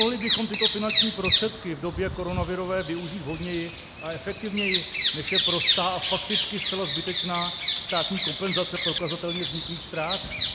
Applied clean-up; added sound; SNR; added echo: none; Bird vocalization, bird call, bird song; -2 dB; none.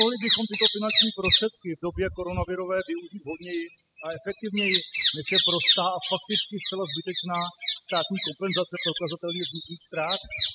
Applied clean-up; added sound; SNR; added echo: classical method spectral subtraction.